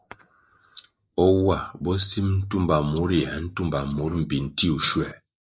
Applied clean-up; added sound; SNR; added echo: neural mask model Resemble Enhance denoiser.